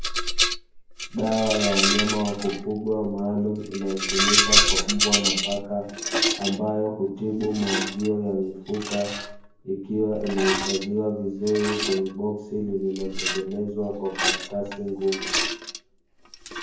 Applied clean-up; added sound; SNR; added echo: none; Rattle; 0 dB; reverberation time 0.9 s.